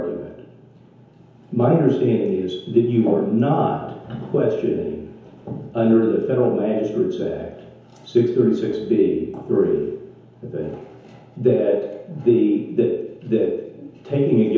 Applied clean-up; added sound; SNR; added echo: none; none; none; reverberation time 1.0 s.